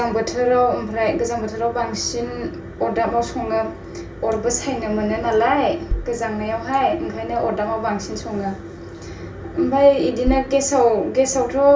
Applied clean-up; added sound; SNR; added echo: none; Bass drum; 6 dB; reverberation time 0.2 s.